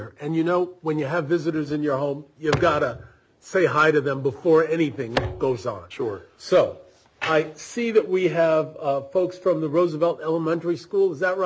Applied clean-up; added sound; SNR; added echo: none; none; none; none.